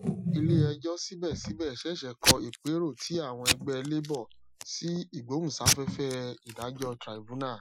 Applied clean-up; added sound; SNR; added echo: classical method Wiener filter.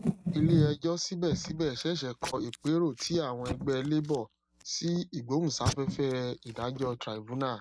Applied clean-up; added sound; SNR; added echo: neural mask model RNNoise.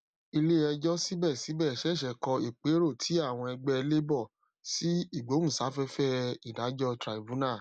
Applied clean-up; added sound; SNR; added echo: none; none; none; none.